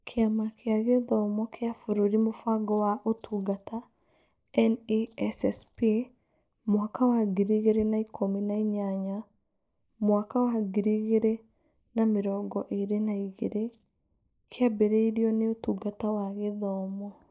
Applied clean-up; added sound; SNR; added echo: neural mask model Resemble Enhance denoiser.